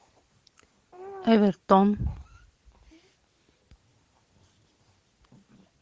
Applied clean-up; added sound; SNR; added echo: none; none; none; none.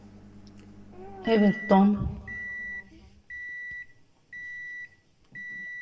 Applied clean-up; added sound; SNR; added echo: none; Microwave oven; 11 dB; reverberation time 1.3 s.